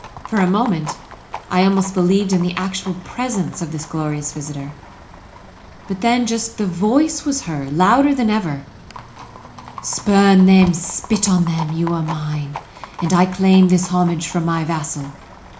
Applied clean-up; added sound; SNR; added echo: none; Livestock, farm animals, working animals; 17 dB; reverberation time 0.4 s.